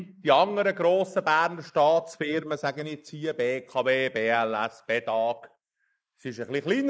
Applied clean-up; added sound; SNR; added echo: neural mask model Resemble Enhance denoiser.